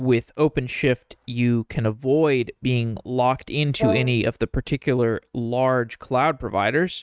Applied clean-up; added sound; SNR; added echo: neural mask model RNNoise.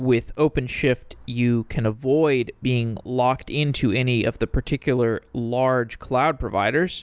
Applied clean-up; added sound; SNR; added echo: none; none; none; none.